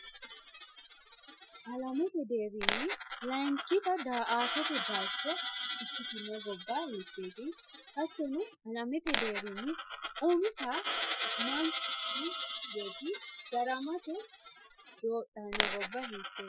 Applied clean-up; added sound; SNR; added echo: classical method Wiener filter.